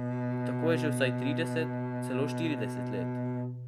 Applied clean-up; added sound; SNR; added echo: none; Bowed string instrument; -3 dB; none.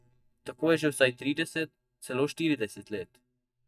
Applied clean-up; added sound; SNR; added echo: neural mask model DeepFilterNet 3.